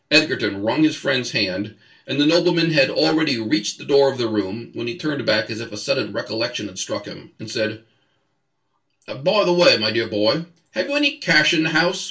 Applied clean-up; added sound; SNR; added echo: none; none; none; reverberation time 0.2 s.